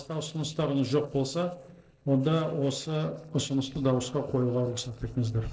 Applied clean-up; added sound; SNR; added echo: neural separator model SepFormer DNS4.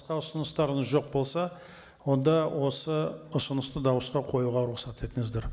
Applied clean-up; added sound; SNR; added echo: none; none; none; none.